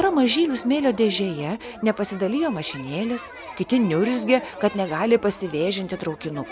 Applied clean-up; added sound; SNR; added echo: none; none; none; none.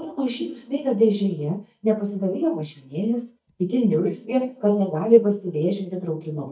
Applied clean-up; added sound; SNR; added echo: neural mask model DeepFilterNet 3.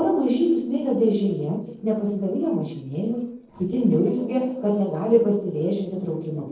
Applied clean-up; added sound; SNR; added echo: neural separator model SepFormer DNS4.